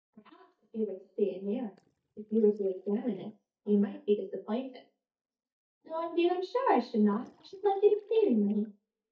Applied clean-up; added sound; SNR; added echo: neural mask model DeepFilterNet 3.